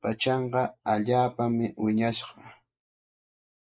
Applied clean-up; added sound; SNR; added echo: neural mask model Resemble Enhance denoiser.